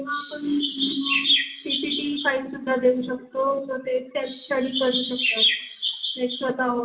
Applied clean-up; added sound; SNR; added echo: none; Chirp, tweet; -1 dB; reverberation time 0.8 s.